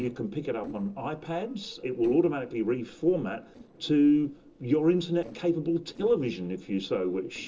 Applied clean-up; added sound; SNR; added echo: neural separator model SepFormer DNS4.